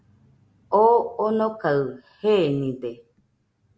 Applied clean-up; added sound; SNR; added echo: none; none; none; none.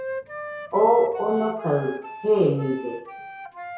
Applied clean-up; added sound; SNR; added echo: none; Wind instrument, woodwind instrument; 12 dB; reverberation time 0.6 s.